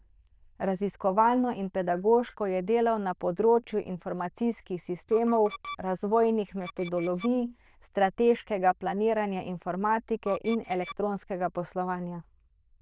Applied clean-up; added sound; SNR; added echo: neural diffusion model UNIVERSE++.